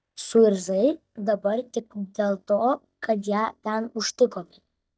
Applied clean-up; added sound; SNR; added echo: neural mask model DeepFilterNet 3.